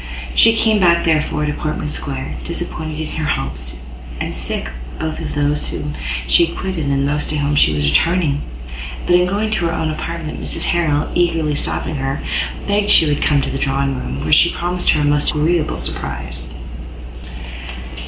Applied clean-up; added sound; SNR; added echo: none; none; none; none.